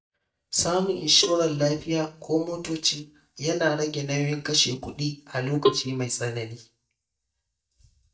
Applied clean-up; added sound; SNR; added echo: neural mask model DeepFilterNet 3.